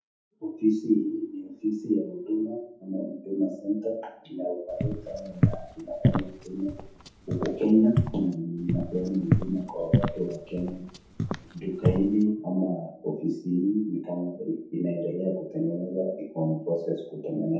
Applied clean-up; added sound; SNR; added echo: none; Walk, footsteps; 1 dB; reverberation time 0.6 s.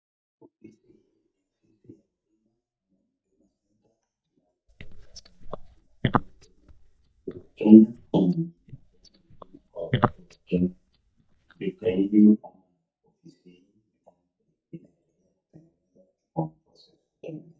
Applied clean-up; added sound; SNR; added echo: neural mask model DeepFilterNet 3.